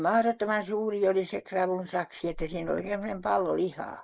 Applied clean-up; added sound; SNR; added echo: neural mask model Resemble Enhance denoiser.